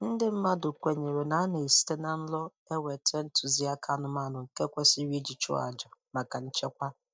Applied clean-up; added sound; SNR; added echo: neural mask model DeepFilterNet 3.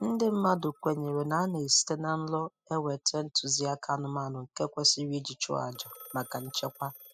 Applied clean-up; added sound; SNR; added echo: classical method spectral subtraction.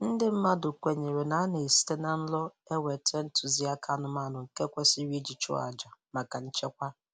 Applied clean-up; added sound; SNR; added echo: none; none; none; none.